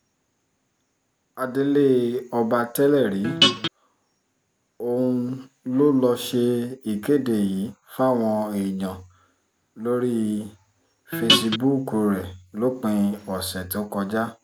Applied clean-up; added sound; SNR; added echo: none; Guitar; -4 dB; none.